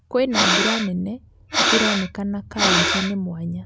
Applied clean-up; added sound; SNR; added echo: none; Breathing; -2 dB; none.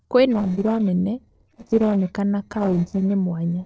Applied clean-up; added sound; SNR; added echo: neural separator model SepFormer DNS4.